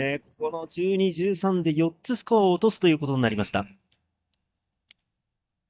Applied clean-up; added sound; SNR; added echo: neural mask model DeepFilterNet 3.